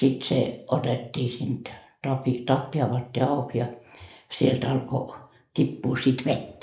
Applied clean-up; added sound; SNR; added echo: neural mask model Resemble Enhance denoiser.